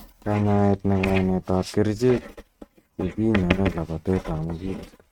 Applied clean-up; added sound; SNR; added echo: neural mask model RNNoise.